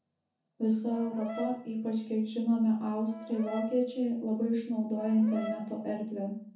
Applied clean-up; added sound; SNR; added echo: none; Brass instrument; 13 dB; reverberation time 0.5 s.